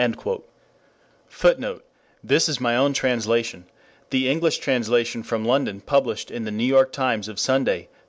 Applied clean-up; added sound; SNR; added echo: none; none; none; none.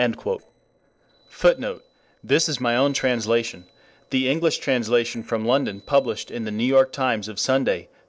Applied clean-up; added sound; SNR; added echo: neural separator model SepFormer DNS4.